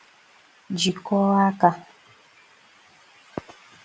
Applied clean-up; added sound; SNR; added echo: none; none; none; none.